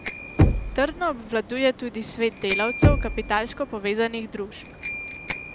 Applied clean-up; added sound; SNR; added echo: none; Bicycle bell + Knock; -1 dB; none.